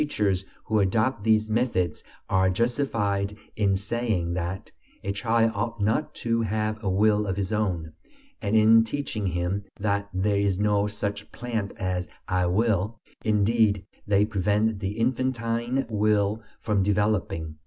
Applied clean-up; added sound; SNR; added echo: none; none; none; none.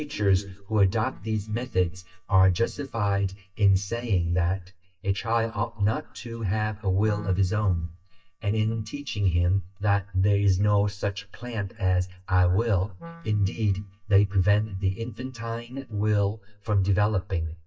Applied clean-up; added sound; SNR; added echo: neural mask model DeepFilterNet 3.